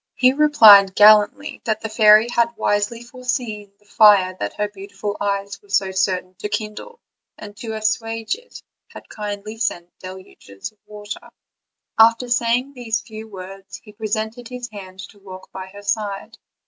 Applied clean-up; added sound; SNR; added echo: none; none; none; none.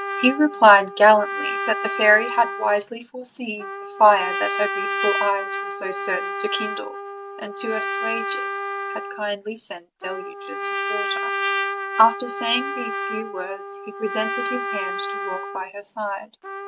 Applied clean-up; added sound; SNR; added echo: none; Trumpet; 6 dB; none.